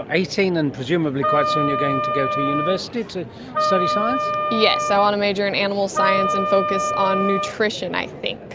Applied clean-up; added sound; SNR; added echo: none; Wind instrument, woodwind instrument; 1 dB; none.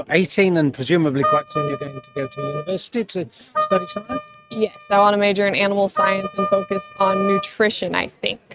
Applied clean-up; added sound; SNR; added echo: neural mask model RNNoise.